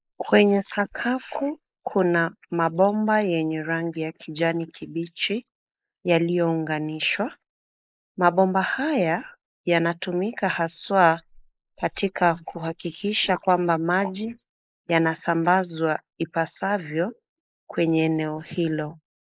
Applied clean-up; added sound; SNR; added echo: neural mask model Resemble Enhance denoiser.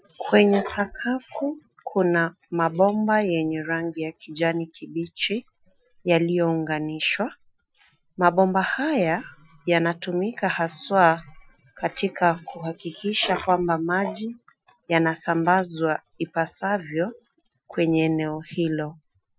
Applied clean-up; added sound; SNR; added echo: classical method Wiener filter.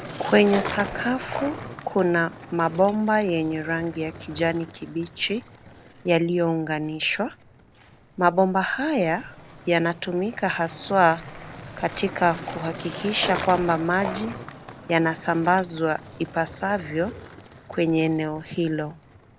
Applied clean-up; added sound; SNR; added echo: none; Skateboard; 13 dB; none.